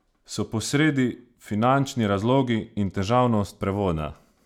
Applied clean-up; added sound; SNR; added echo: none; none; none; none.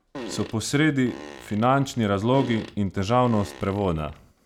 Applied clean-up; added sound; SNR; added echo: none; Fart; 16 dB; none.